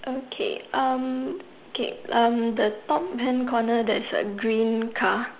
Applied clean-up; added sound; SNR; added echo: none; none; none; none.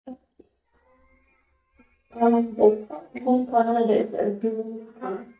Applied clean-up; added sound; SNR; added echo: neural mask model DeepFilterNet 3.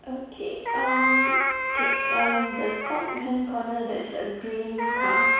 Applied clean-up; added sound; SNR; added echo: none; Meow; -4 dB; reverberation time 1.1 s.